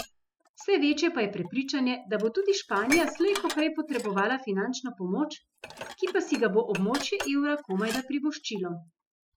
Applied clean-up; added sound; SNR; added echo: classical method spectral subtraction.